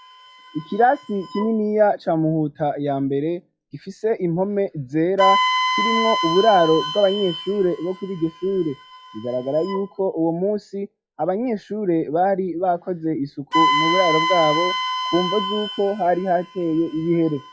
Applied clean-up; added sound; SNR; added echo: classical method log-MMSE.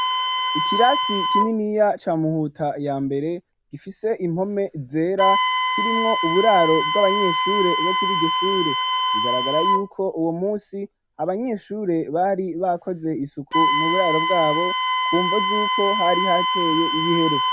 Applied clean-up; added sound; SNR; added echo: none; Wind instrument, woodwind instrument; 0 dB; none.